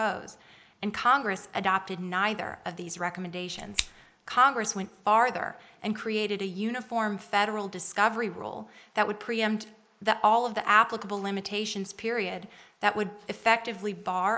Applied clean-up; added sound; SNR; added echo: neural mask model Resemble Enhance denoiser.